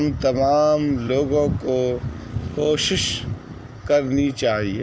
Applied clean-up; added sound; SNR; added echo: none; Traffic noise, roadway noise; 19 dB; none.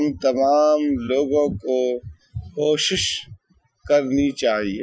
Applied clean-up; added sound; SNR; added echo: classical method Wiener filter.